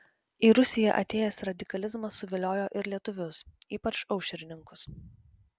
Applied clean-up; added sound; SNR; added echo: none; none; none; none.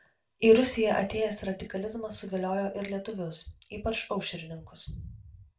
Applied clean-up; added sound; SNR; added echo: none; none; none; reverberation time 0.3 s.